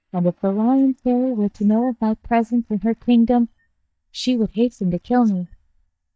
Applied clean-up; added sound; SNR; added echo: neural mask model DeepFilterNet 3.